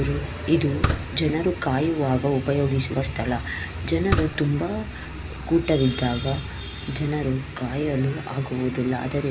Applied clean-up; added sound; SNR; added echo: none; Fireworks; 6 dB; none.